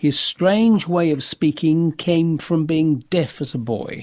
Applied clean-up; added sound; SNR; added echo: neural mask model Resemble Enhance denoiser.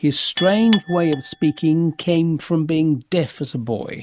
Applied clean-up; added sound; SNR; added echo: neural mask model RNNoise.